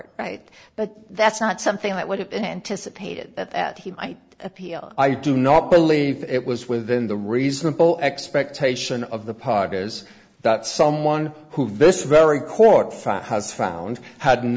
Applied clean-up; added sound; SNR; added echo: none; none; none; none.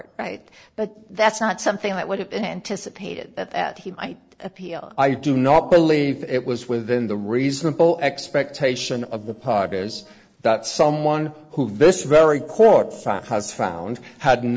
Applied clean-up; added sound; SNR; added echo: neural separator model SepFormer DNS4.